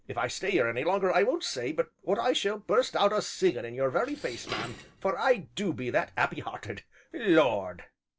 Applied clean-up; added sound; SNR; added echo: none; Dishes, pots, and pans; 15 dB; none.